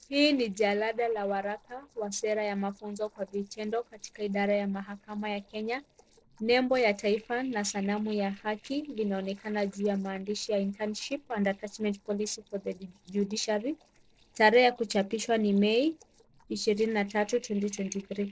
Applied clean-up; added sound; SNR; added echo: neural separator model SepFormer DNS4.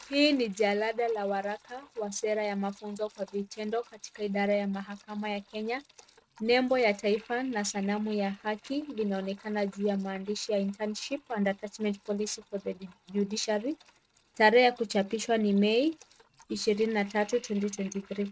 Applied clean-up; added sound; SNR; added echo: neural mask model RNNoise.